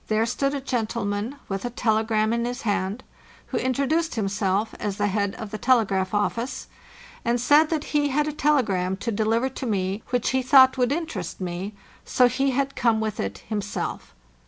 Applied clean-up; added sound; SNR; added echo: none; none; none; none.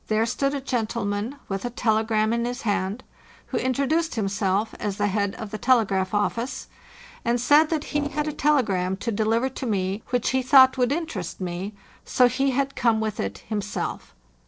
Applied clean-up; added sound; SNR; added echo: neural separator model SepFormer DNS4.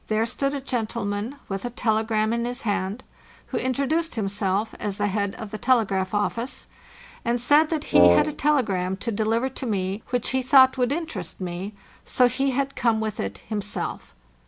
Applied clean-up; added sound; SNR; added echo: none; Wind instrument, woodwind instrument; -4 dB; none.